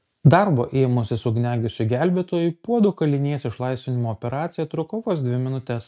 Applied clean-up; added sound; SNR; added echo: none; none; none; none.